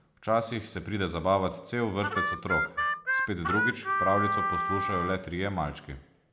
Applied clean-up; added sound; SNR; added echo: none; Harmonica; -2 dB; none.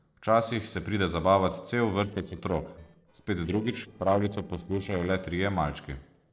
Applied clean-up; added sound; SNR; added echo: neural separator model SepFormer DNS4.